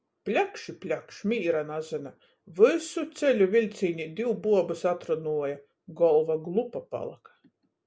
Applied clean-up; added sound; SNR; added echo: none; none; none; none.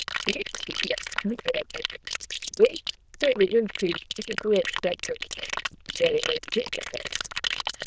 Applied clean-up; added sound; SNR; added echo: neural diffusion model UNIVERSE++.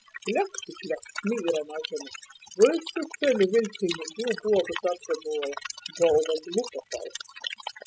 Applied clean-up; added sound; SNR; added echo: classical method spectral subtraction.